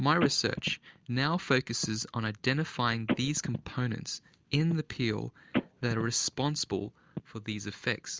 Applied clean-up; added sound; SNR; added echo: none; Telephone; 8 dB; none.